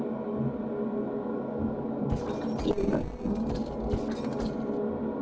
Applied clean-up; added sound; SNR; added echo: neural separator model SepFormer DNS4.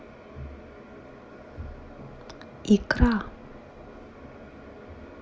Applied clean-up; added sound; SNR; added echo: none; none; none; none.